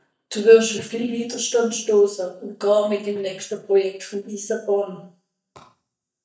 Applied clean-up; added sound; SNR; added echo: neural mask model DeepFilterNet 3.